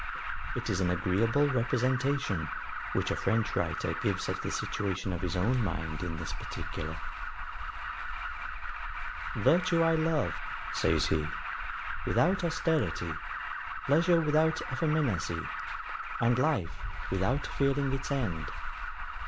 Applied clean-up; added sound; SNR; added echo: none; Alarm; 4 dB; none.